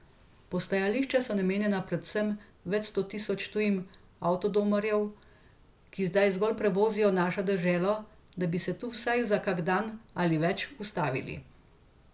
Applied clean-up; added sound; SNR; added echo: none; none; none; none.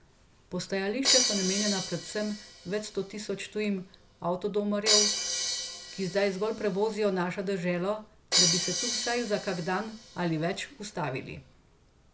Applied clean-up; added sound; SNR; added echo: none; Crash cymbal; 1 dB; none.